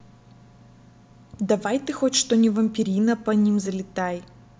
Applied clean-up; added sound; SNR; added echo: none; none; none; none.